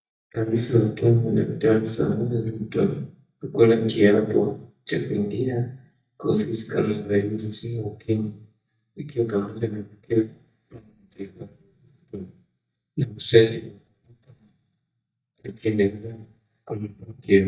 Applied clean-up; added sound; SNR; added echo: neural mask model DeepFilterNet 3.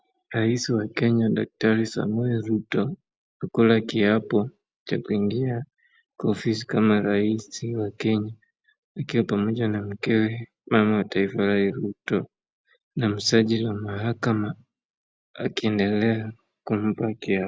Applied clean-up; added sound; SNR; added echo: none; none; none; none.